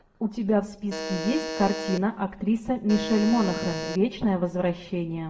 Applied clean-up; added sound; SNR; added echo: none; Alarm; 7 dB; reverberation time 0.7 s.